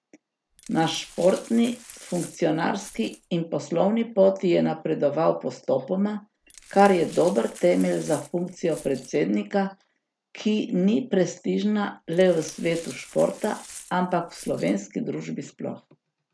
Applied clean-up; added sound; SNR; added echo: none; Glass; 19 dB; none.